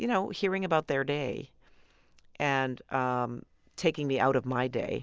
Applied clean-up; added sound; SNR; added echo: none; none; none; none.